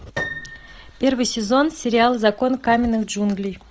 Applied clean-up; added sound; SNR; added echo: none; Piano; 15 dB; none.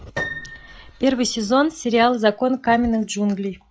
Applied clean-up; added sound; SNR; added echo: classical method log-MMSE.